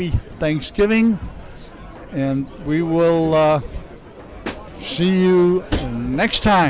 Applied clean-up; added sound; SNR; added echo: none; none; none; none.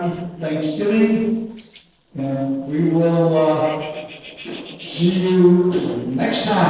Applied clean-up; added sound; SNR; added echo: neural separator model SepFormer DNS4.